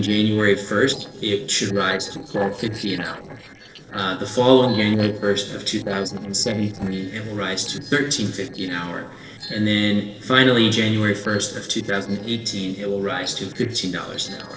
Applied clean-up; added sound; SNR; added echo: neural separator model SepFormer DNS4.